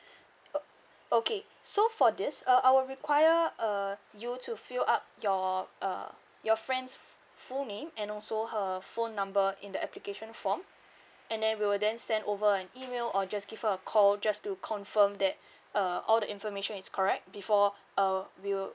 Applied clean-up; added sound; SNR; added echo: none; none; none; none.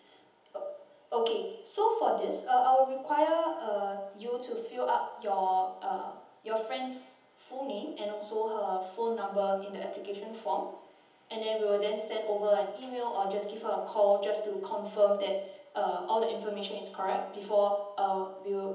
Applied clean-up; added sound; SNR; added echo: none; none; none; reverberation time 1.3 s.